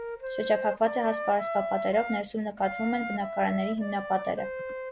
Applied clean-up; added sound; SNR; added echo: none; Wind instrument, woodwind instrument; 6 dB; none.